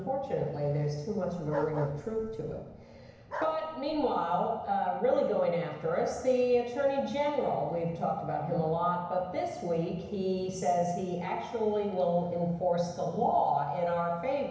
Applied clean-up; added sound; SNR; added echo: none; Bark; 11 dB; reverberation time 1.0 s.